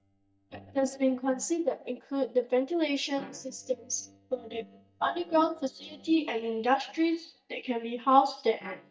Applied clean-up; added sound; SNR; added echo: neural mask model DeepFilterNet 3.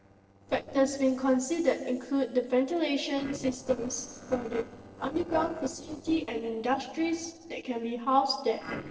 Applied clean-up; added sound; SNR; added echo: neural separator model SepFormer DNS4.